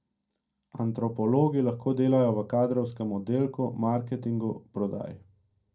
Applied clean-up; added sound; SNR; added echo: none; none; none; reverberation time 0.2 s.